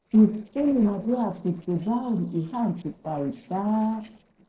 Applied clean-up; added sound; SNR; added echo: neural separator model SepFormer DNS4.